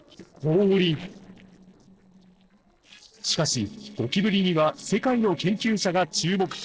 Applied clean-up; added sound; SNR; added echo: neural separator model SepFormer DNS4.